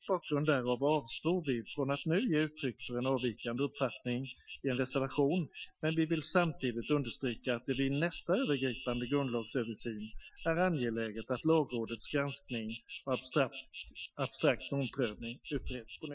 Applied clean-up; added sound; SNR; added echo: classical method Wiener filter.